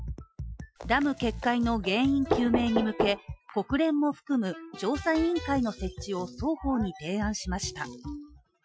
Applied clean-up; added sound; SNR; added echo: classical method Wiener filter.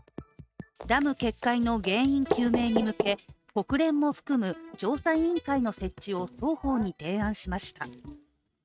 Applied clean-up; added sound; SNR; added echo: neural mask model RNNoise.